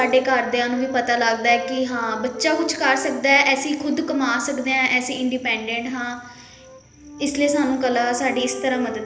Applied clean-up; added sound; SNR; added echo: none; Wind instrument, woodwind instrument; 15 dB; reverberation time 0.8 s.